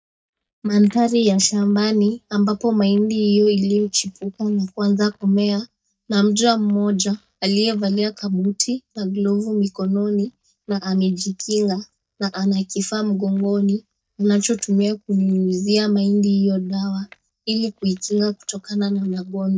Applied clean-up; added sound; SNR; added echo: neural mask model DeepFilterNet 3.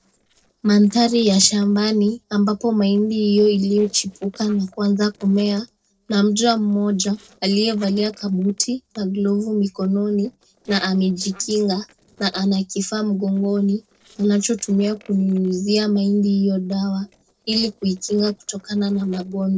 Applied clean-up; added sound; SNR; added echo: neural separator model SepFormer DNS4.